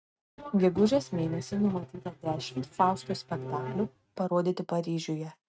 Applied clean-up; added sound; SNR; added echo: neural mask model RNNoise.